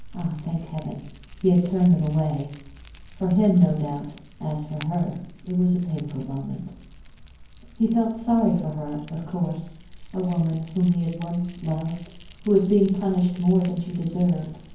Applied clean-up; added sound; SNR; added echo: none; Fire; 18 dB; reverberation time 0.9 s.